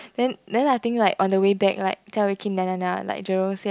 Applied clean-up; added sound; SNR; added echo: none; none; none; none.